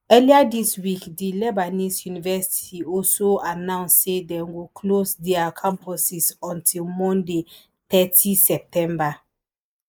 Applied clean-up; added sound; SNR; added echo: neural mask model Resemble Enhance denoiser.